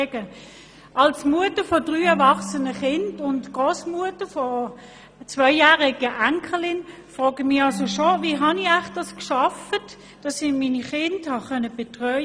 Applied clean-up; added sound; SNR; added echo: none; Marimba, xylophone / Wood; 17 dB; none.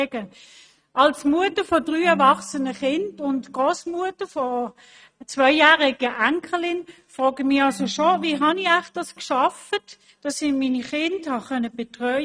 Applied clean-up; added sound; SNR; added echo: neural mask model RNNoise.